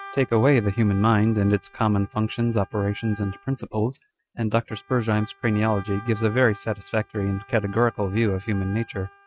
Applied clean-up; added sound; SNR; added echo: neural mask model RNNoise.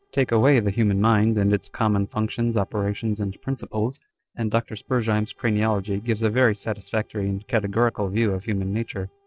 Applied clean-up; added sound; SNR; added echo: neural separator model SepFormer DNS4.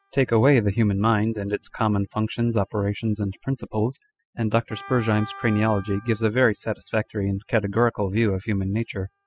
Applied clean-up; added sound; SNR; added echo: classical method spectral subtraction.